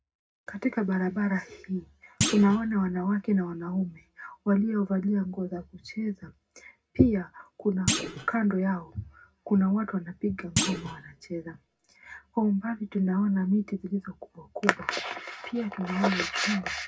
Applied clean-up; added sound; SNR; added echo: none; Thump, thud; 5 dB; reverberation time 0.2 s.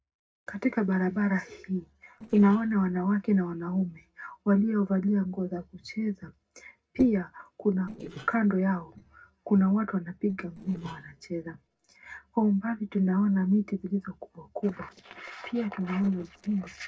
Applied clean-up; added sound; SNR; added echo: neural separator model SepFormer DNS4.